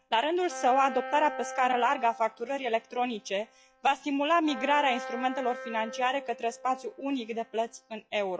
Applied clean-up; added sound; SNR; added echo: classical method log-MMSE.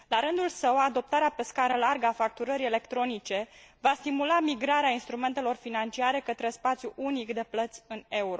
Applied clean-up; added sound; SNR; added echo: none; none; none; none.